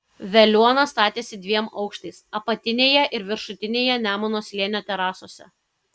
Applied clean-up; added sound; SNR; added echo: none; none; none; none.